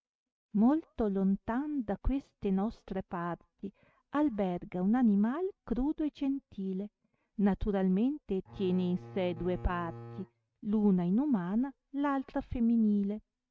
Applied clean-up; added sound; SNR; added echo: neural mask model RNNoise.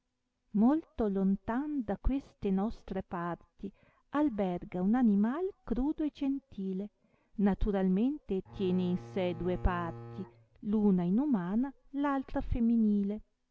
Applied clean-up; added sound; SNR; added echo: none; Bowed string instrument; 16 dB; none.